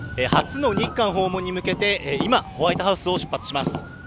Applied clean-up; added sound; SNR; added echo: none; Tap; 8 dB; none.